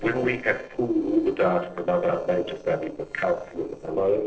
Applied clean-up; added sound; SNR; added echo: neural separator model SepFormer DNS4.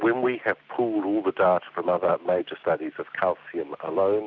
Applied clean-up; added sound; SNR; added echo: none; none; none; none.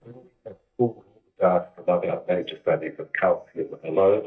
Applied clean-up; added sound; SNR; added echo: neural mask model DeepFilterNet 3.